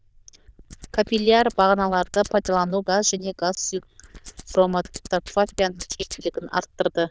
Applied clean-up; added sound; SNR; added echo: neural diffusion model UNIVERSE++.